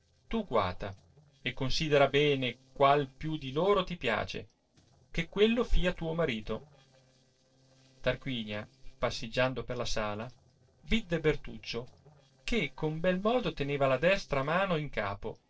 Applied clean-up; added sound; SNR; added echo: neural separator model SepFormer DNS4.